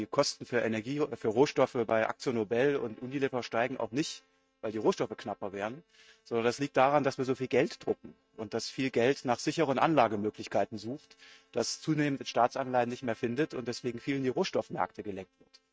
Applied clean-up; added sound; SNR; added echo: neural mask model RNNoise.